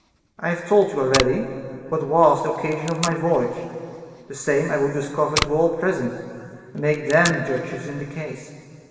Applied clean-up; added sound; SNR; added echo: none; Packing tape, duct tape; 12 dB; reverberation time 2.2 s.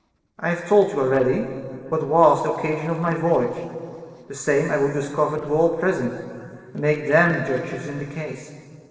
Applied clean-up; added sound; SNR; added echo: neural separator model SepFormer DNS4.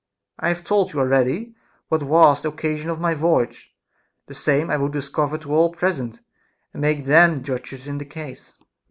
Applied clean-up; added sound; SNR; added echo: none; none; none; none.